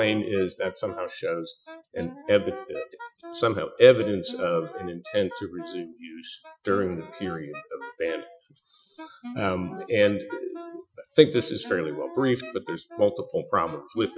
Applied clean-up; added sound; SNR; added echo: classical method Wiener filter.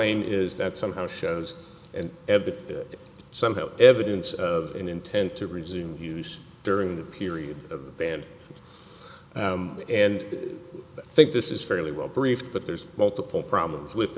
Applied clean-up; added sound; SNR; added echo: none; none; none; none.